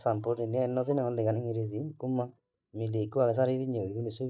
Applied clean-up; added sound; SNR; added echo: neural mask model DeepFilterNet 3.